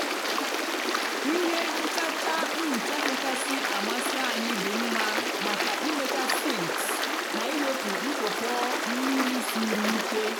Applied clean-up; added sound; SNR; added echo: none; Stream; -4 dB; none.